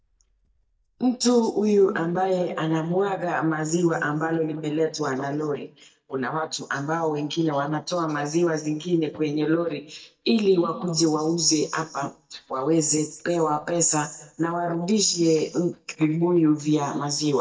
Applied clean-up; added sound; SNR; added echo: neural mask model DeepFilterNet 3.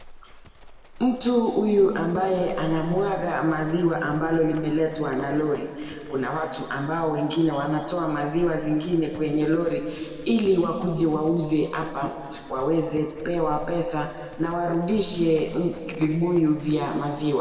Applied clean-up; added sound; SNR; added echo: none; Livestock, farm animals, working animals; 17 dB; reverberation time 2.2 s.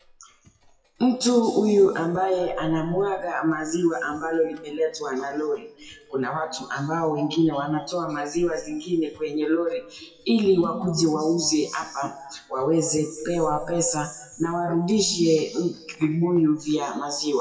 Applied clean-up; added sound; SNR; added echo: classical method WPE with log-MMSE.